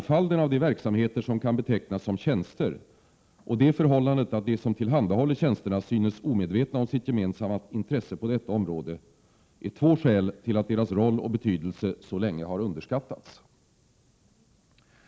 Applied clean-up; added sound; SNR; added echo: none; none; none; none.